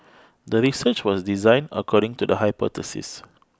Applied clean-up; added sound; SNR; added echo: none; none; none; none.